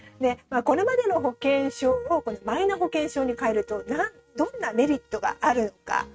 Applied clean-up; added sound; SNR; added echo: neural mask model RNNoise.